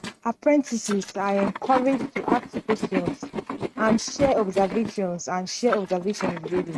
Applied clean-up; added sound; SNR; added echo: neural mask model RNNoise.